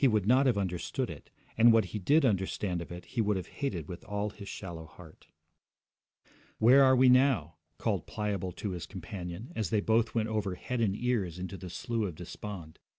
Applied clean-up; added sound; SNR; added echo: none; none; none; none.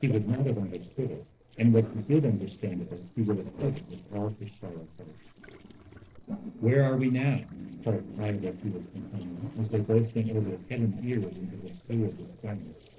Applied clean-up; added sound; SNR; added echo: neural separator model SepFormer DNS4.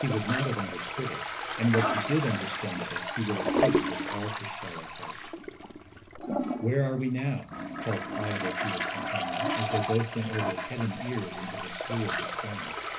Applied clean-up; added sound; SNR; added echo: none; Toilet flush; 0 dB; reverberation time 0.3 s.